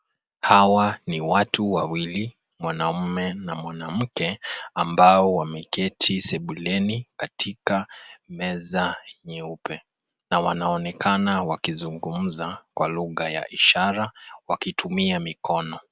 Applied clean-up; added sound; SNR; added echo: none; none; none; none.